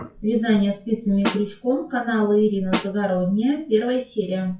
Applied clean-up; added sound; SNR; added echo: classical method WPE with log-MMSE.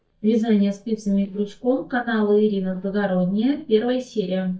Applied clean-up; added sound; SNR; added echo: neural mask model DeepFilterNet 3.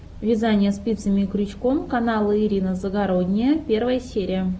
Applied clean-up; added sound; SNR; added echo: none; none; none; none.